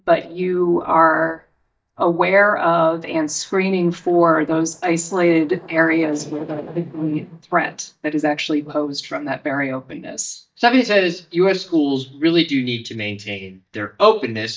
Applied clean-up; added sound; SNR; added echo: neural mask model DeepFilterNet 3.